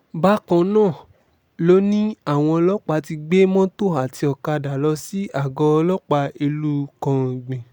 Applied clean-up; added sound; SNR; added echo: none; none; none; none.